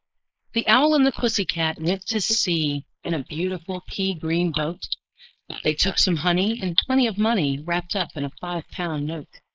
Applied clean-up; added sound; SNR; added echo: neural mask model Resemble Enhance denoiser.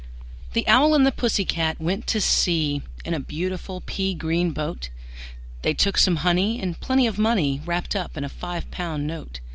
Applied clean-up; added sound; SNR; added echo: none; none; none; none.